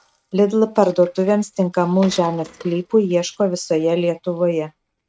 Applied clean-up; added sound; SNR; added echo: neural mask model RNNoise.